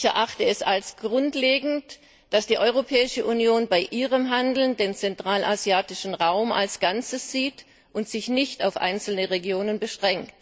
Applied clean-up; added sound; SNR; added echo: none; none; none; none.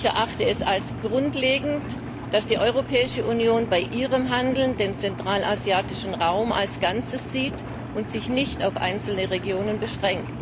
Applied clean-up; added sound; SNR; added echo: none; Engine; 8 dB; none.